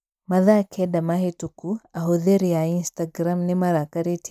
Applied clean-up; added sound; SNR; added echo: neural mask model Resemble Enhance denoiser.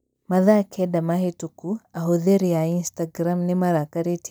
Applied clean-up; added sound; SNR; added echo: neural mask model DeepFilterNet 3.